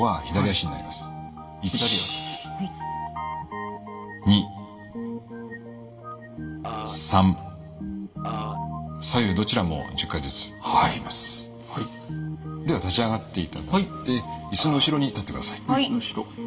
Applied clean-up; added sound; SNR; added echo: none; Burping, eructation; 9 dB; reverberation time 0.4 s.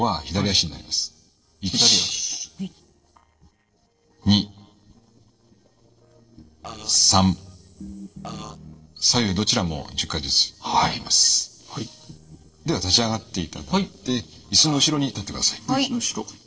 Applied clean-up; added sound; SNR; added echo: neural separator model SepFormer DNS4.